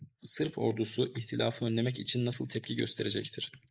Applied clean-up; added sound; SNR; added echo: neural mask model Resemble Enhance denoiser.